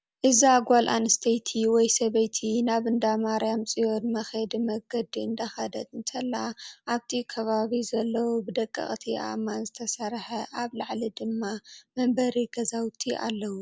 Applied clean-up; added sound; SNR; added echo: none; none; none; none.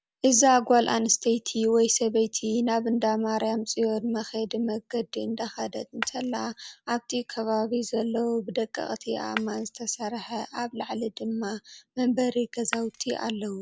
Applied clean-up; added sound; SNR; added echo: none; Shatter; 12 dB; none.